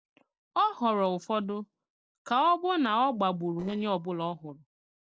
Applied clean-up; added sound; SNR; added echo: neural separator model SepFormer DNS4.